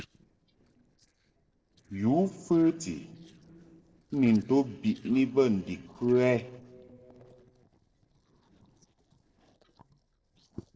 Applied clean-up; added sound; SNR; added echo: neural separator model SepFormer DNS4.